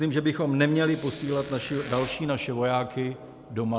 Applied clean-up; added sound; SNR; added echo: none; Squeak; 12 dB; none.